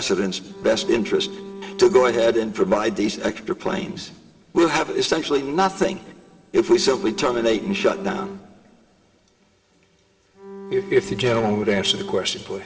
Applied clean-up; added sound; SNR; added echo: none; Bowed string instrument; 13 dB; reverberation time 1.6 s.